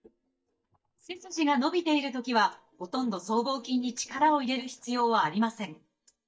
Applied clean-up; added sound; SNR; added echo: neural mask model DeepFilterNet 3.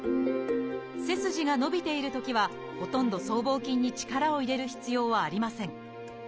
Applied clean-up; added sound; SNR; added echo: none; none; none; none.